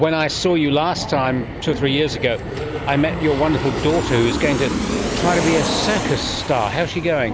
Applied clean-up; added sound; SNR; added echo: none; Aircraft; 6 dB; none.